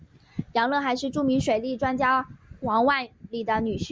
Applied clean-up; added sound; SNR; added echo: none; none; none; none.